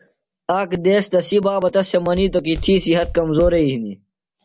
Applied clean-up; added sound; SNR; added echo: none; Walk, footsteps; 12 dB; none.